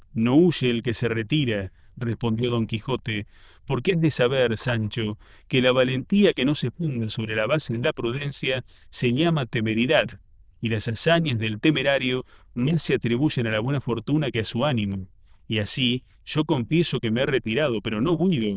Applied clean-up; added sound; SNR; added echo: neural diffusion model UNIVERSE++.